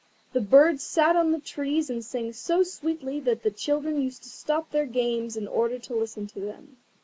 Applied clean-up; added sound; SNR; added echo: none; none; none; none.